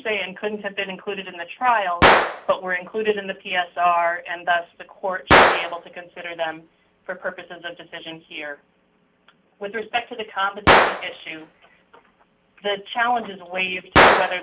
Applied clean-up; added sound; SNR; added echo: none; Gunshot, gunfire; -3 dB; none.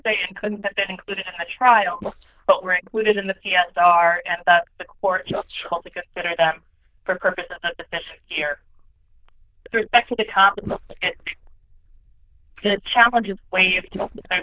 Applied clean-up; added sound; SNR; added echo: neural diffusion model UNIVERSE++.